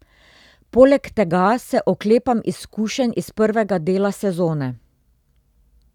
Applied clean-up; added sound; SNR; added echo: none; none; none; none.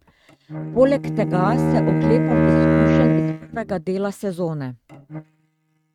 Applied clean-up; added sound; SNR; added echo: neural mask model RNNoise.